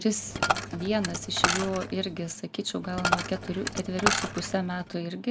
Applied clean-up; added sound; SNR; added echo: none; Coin (dropping); 0 dB; none.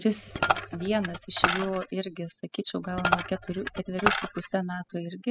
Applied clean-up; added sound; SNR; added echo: classical method spectral subtraction.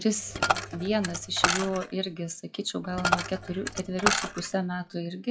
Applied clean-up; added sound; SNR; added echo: classical method log-MMSE.